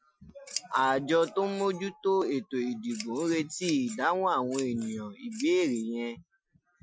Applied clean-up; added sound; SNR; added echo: classical method Wiener filter.